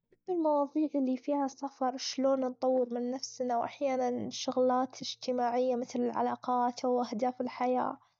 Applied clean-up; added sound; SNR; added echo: neural mask model DeepFilterNet 3.